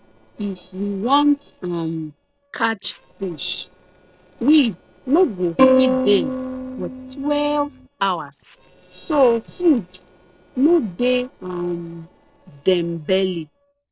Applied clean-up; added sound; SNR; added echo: neural separator model SepFormer DNS4.